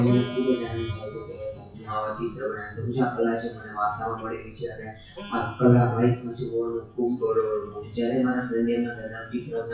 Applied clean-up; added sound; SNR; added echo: classical method WPE with log-MMSE.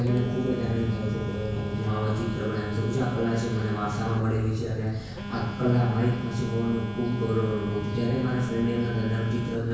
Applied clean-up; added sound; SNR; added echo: none; Telephone; 9 dB; reverberation time 1.1 s.